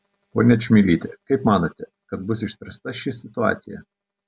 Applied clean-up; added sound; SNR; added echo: none; none; none; none.